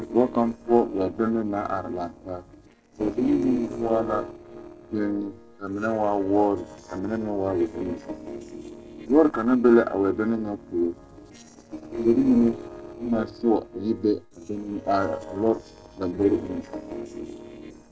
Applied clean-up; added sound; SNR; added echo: neural separator model SepFormer DNS4.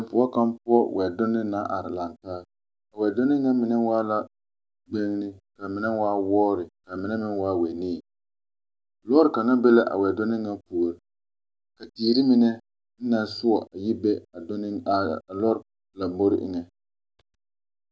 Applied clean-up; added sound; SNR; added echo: none; none; none; none.